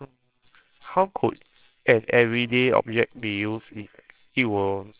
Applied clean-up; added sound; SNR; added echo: neural separator model SepFormer WHAMR!.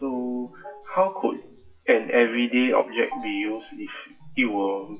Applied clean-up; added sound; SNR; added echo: classical method WPE with log-MMSE.